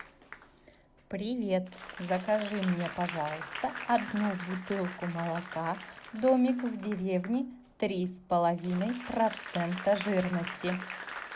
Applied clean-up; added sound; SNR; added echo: none; Applause / Crowd; 12 dB; none.